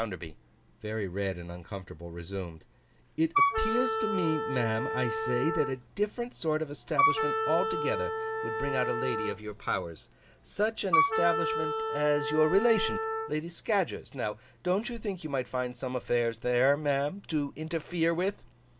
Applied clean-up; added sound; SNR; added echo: none; Wind instrument, woodwind instrument; -1 dB; none.